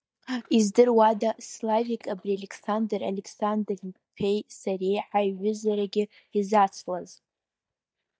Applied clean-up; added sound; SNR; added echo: neural mask model DeepFilterNet 3.